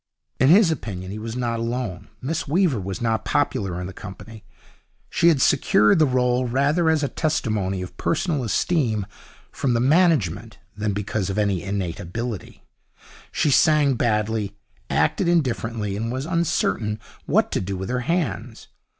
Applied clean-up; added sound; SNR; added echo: none; none; none; none.